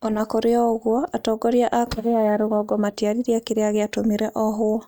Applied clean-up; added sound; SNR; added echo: neural mask model DeepFilterNet 3.